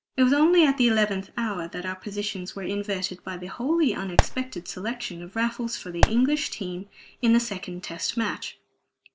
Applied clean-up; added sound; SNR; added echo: none; Fireworks; 1 dB; none.